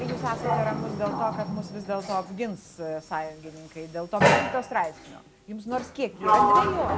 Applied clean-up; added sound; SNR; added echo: none; Sliding door; -3 dB; none.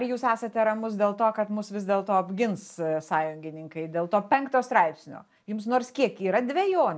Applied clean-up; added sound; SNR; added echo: none; none; none; none.